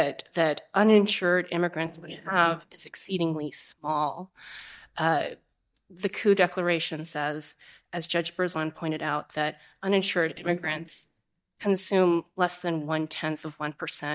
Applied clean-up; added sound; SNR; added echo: neural mask model DeepFilterNet 3.